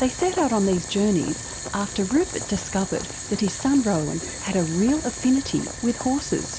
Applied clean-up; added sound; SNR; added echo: none; Boiling; 9 dB; none.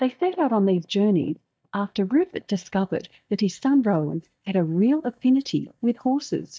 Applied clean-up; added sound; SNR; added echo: neural mask model DeepFilterNet 3.